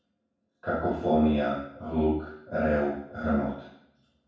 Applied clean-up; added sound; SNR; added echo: none; none; none; reverberation time 0.7 s.